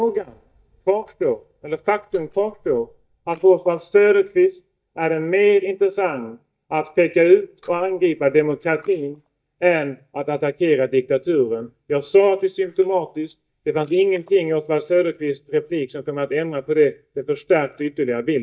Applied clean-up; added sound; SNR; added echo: neural mask model DeepFilterNet 3.